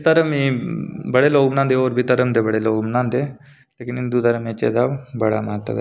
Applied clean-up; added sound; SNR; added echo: none; none; none; none.